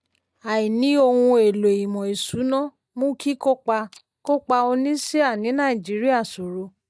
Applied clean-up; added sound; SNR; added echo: neural mask model DeepFilterNet 3.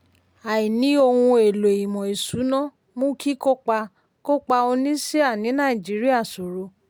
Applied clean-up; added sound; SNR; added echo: none; none; none; none.